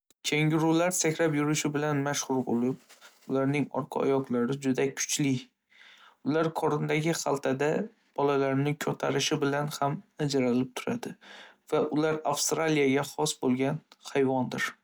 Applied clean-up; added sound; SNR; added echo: none; none; none; none.